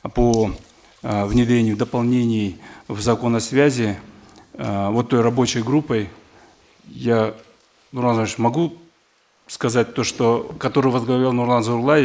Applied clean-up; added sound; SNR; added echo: neural mask model Resemble Enhance denoiser.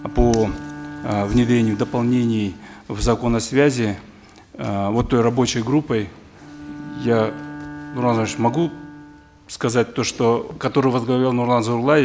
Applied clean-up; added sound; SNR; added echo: none; Bowed string instrument; 17 dB; none.